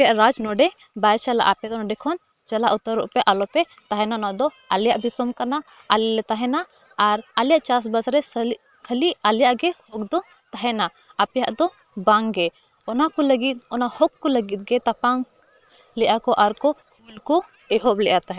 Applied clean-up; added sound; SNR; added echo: neural separator model SepFormer WHAM!.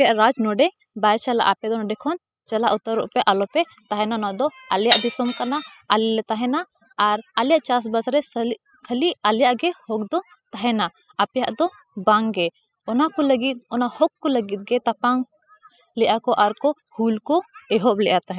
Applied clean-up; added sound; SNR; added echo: classical method spectral subtraction.